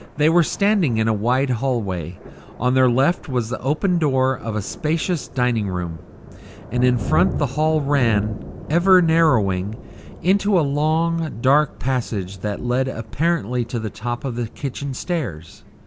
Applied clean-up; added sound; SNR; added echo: none; Thunder; 14 dB; none.